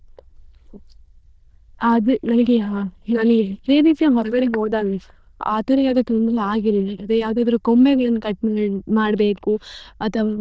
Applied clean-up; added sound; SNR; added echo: neural diffusion model UNIVERSE++.